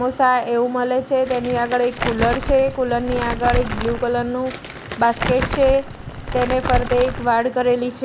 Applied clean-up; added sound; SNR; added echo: none; Crumpling, crinkling; 7 dB; none.